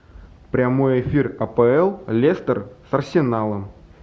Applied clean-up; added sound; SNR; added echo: none; none; none; none.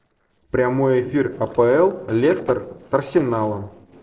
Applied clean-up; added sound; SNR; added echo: neural separator model SepFormer DNS4.